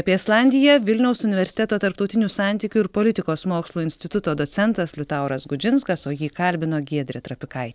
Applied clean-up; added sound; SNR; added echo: none; none; none; none.